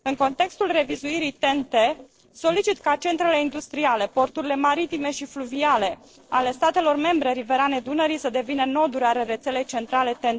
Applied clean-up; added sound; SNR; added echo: neural separator model SepFormer DNS4.